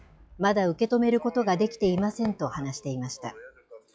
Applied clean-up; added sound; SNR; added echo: classical method log-MMSE.